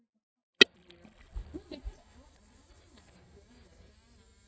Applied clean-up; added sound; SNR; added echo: neural mask model DeepFilterNet 3.